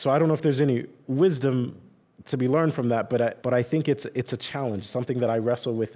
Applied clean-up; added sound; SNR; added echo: none; none; none; none.